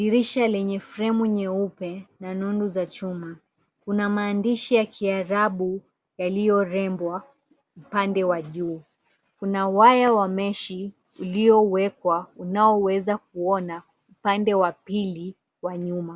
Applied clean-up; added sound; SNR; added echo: none; none; none; none.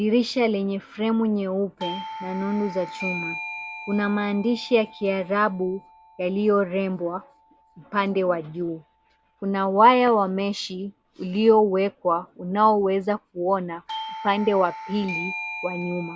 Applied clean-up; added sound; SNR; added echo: none; Doorbell; 15 dB; none.